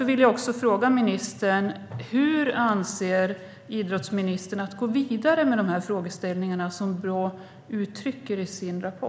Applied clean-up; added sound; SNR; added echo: none; none; none; none.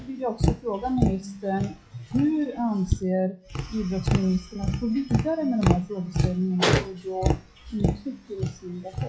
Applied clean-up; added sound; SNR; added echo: classical method WPE with log-MMSE.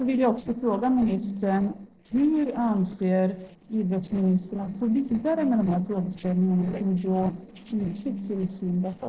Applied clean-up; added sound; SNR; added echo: neural separator model SepFormer DNS4.